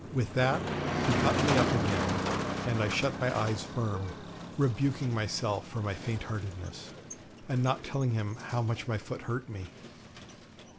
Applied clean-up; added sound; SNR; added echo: none; Motor vehicle (road); 3 dB; none.